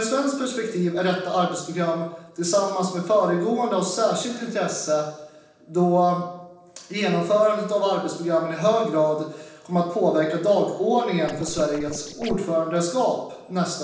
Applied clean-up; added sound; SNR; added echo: neural separator model SepFormer DNS4.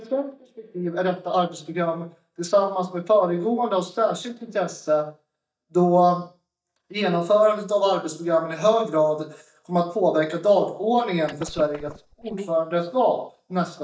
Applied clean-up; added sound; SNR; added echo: neural mask model DeepFilterNet 3.